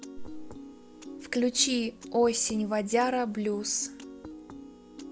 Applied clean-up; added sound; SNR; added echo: none; Piano; 15 dB; none.